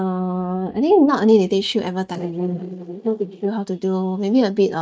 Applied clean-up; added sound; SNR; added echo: neural mask model DeepFilterNet 3.